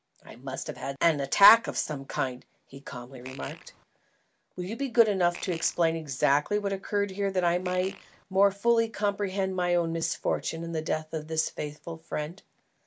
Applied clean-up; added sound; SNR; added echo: none; Fart; 17 dB; none.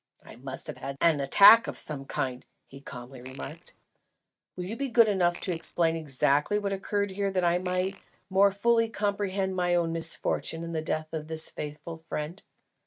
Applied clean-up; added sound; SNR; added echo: neural mask model RNNoise.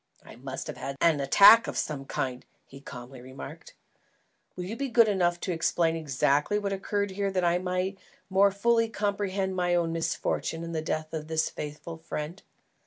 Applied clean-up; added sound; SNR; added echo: none; none; none; none.